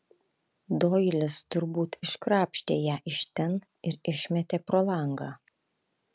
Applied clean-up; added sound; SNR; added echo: none; none; none; none.